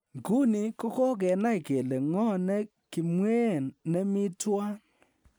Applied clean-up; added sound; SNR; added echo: none; none; none; none.